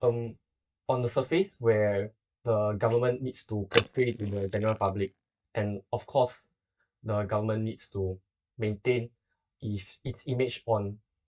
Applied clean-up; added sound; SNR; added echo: neural mask model DeepFilterNet 3.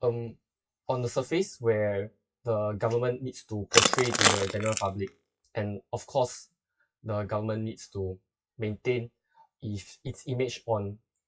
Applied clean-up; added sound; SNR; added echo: classical method WPE with log-MMSE.